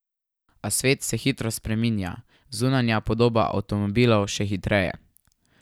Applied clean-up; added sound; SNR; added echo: none; none; none; none.